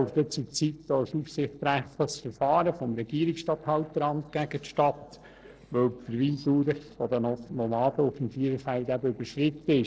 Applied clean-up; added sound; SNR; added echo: neural separator model SepFormer DNS4.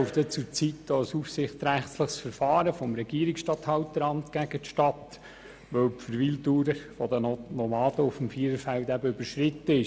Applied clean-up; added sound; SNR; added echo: none; none; none; none.